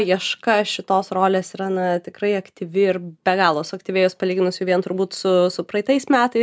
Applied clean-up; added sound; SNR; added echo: none; none; none; none.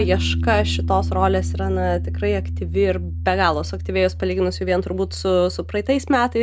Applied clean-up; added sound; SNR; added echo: none; Piano; 4 dB; none.